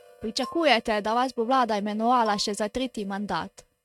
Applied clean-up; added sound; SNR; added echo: neural mask model RNNoise.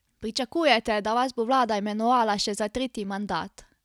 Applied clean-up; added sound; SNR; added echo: none; none; none; none.